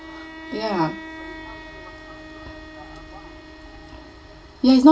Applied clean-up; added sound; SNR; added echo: none; Bowed string instrument; 17 dB; reverberation time 0.2 s.